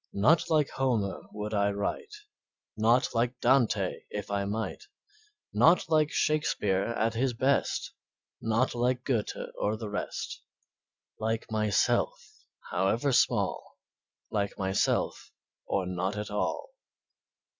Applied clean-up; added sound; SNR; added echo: none; none; none; none.